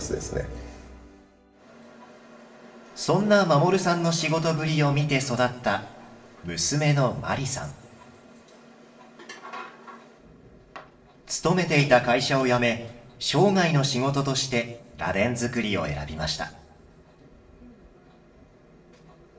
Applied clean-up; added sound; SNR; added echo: none; none; none; reverberation time 0.7 s.